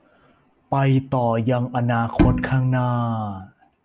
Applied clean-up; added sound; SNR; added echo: none; Bowed string instrument; 2 dB; none.